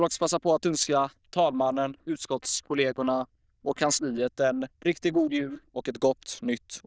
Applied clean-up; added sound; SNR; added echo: neural diffusion model UNIVERSE++.